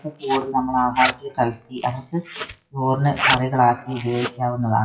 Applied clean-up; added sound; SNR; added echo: classical method WPE with log-MMSE.